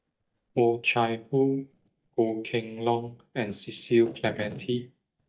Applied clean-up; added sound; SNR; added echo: neural mask model DeepFilterNet 3.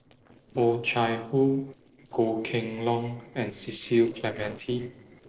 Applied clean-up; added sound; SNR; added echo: neural separator model SepFormer DNS4.